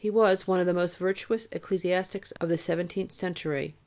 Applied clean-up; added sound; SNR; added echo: none; none; none; none.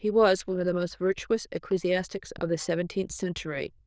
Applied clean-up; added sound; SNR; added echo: neural diffusion model UNIVERSE++.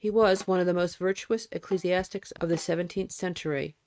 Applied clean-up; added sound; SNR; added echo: neural mask model RNNoise.